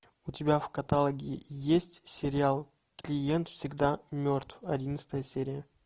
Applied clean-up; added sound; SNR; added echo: none; none; none; none.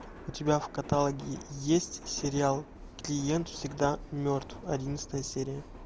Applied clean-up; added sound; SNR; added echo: none; Subway, metro, underground; 14 dB; none.